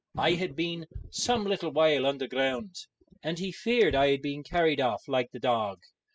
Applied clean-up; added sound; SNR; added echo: classical method spectral subtraction.